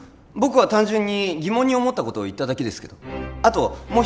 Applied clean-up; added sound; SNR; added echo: none; none; none; none.